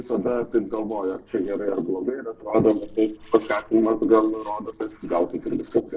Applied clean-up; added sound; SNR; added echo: neural separator model SepFormer DNS4.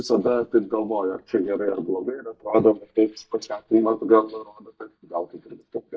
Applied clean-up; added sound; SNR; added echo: neural mask model DeepFilterNet 3.